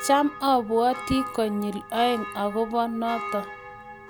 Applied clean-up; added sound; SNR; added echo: none; Church bell; 11 dB; none.